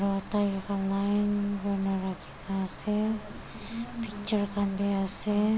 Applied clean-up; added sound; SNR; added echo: none; none; none; none.